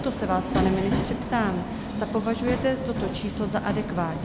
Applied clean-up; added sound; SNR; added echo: none; Subway, metro, underground; 2 dB; none.